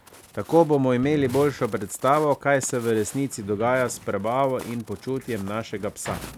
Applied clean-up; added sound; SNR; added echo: none; Sliding door + Walk, footsteps; 18 dB; none.